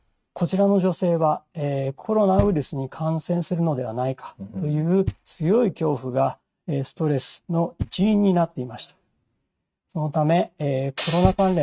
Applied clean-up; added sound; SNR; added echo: neural mask model RNNoise.